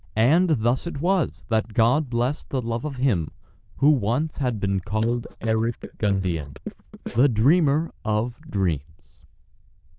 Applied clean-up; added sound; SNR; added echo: neural diffusion model UNIVERSE++.